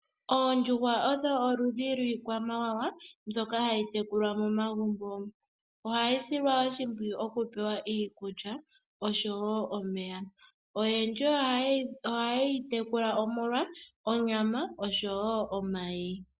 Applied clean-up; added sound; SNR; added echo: none; none; none; none.